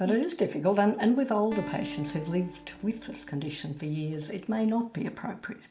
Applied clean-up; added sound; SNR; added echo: none; Acoustic guitar; 15 dB; reverberation time 1.2 s.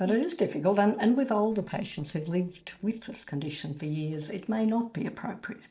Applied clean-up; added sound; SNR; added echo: neural separator model SepFormer DNS4.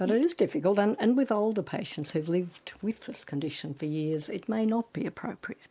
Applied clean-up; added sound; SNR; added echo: none; none; none; none.